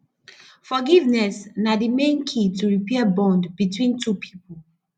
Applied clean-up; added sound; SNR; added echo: none; none; none; none.